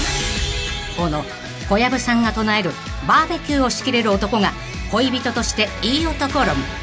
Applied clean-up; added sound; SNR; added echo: none; none; none; none.